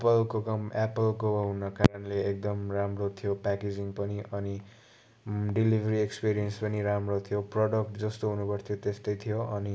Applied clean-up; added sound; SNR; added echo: none; none; none; none.